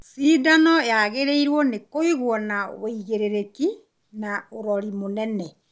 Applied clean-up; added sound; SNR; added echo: none; none; none; none.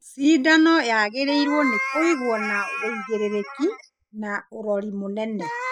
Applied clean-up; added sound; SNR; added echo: classical method spectral subtraction.